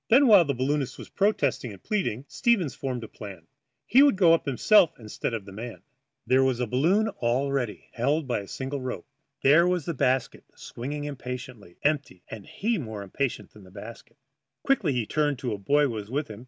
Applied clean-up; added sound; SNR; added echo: none; none; none; none.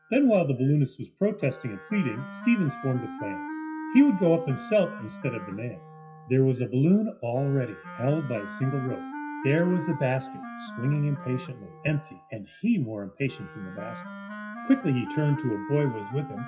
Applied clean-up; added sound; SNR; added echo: classical method WPE with log-MMSE.